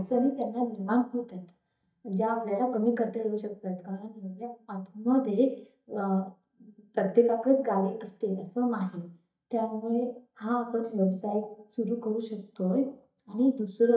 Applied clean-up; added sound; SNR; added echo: neural mask model DeepFilterNet 3.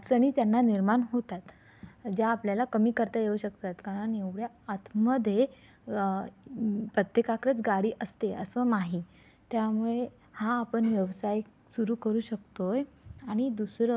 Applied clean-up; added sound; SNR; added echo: none; none; none; none.